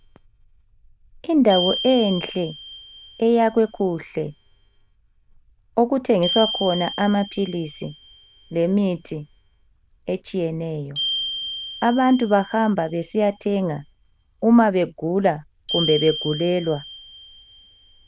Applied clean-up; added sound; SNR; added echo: neural diffusion model UNIVERSE++.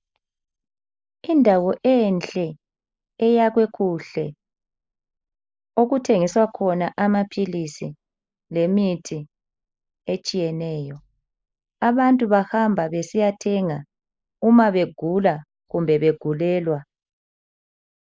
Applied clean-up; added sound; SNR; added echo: neural mask model Resemble Enhance denoiser.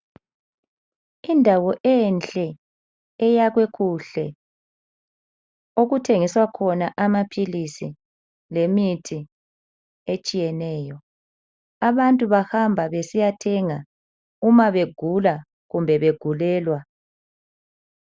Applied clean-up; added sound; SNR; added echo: none; none; none; none.